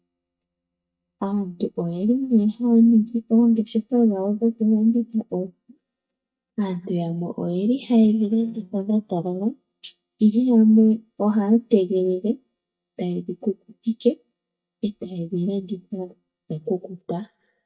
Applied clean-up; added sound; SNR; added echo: neural mask model DeepFilterNet 3.